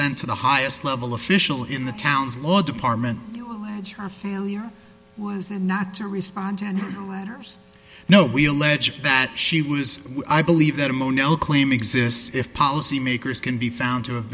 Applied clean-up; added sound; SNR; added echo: none; none; none; none.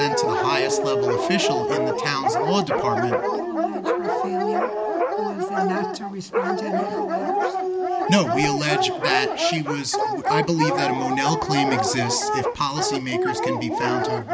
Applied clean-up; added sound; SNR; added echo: none; Dog; -3 dB; none.